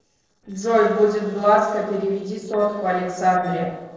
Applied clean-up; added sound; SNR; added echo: neural separator model SepFormer DNS4.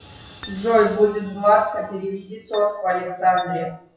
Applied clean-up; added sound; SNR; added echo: classical method WPE with log-MMSE.